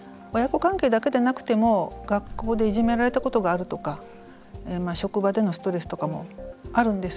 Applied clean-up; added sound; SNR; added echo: none; Boom; 14 dB; none.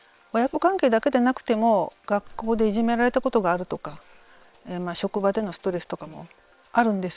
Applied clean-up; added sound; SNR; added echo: neural separator model SepFormer WHAM!.